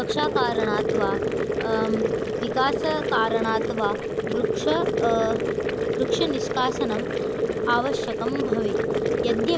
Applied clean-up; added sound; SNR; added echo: none; Boiling; -3 dB; none.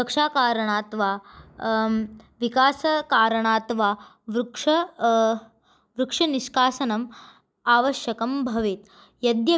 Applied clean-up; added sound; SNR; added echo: none; none; none; none.